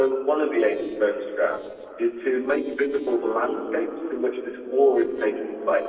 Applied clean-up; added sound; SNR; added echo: neural separator model SepFormer DNS4.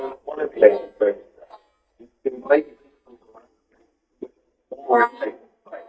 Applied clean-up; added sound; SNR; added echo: neural mask model DeepFilterNet 3.